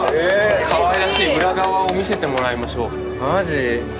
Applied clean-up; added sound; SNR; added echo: none; none; none; none.